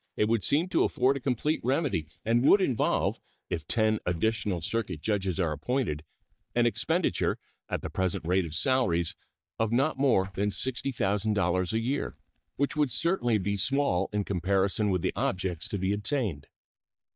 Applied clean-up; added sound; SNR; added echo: neural mask model DeepFilterNet 3.